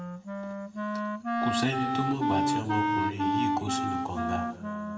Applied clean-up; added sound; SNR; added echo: none; Wind instrument, woodwind instrument; -4 dB; reverberation time 2.0 s.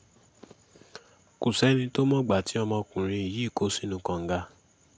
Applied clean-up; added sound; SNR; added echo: none; none; none; none.